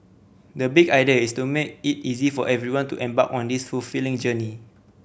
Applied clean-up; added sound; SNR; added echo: none; none; none; none.